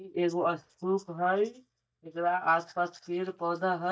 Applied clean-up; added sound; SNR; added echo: neural mask model DeepFilterNet 3.